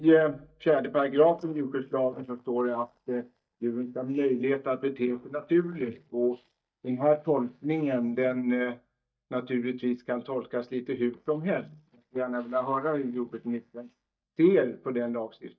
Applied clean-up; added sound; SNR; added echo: neural mask model DeepFilterNet 3.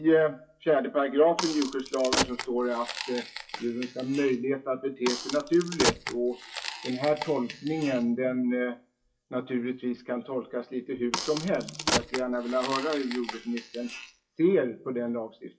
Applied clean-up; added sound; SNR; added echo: classical method WPE with log-MMSE.